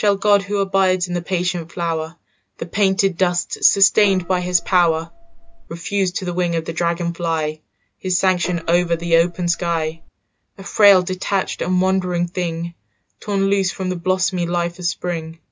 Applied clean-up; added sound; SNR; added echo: none; Gong; 15 dB; none.